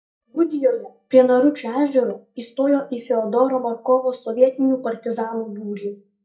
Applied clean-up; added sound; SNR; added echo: neural mask model DeepFilterNet 3.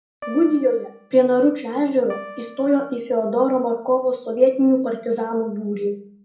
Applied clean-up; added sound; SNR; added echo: none; Piano; 19 dB; reverberation time 0.6 s.